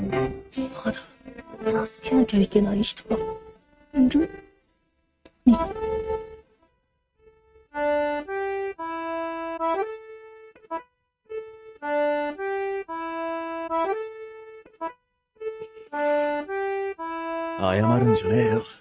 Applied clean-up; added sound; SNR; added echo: neural mask model RNNoise.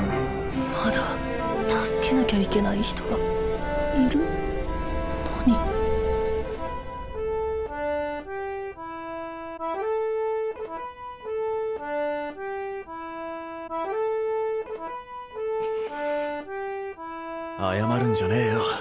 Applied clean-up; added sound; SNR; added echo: none; Accordion; 0 dB; none.